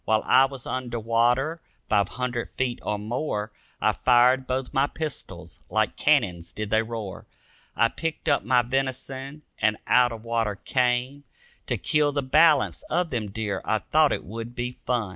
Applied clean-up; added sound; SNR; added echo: none; none; none; none.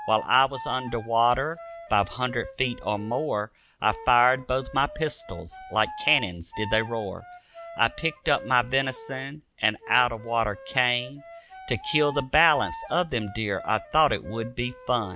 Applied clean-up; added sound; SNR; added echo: none; Wind instrument, woodwind instrument; 16 dB; none.